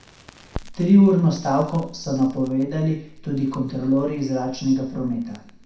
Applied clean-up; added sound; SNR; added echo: none; Crackle; 20 dB; reverberation time 0.6 s.